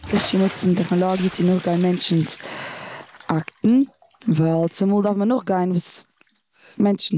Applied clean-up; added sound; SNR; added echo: none; Bathtub (filling or washing) / Splash, splatter; 18 dB; none.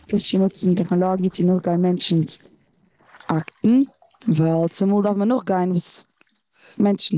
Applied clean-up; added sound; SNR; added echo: neural separator model SepFormer DNS4.